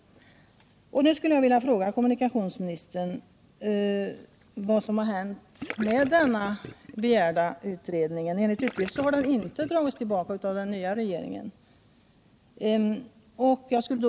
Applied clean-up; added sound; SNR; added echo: none; Gurgling / Liquid; 14 dB; none.